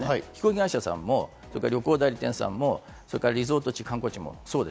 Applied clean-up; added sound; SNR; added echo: none; none; none; none.